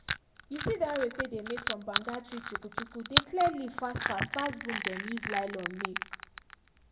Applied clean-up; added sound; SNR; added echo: none; Crushing; 1 dB; reverberation time 0.5 s.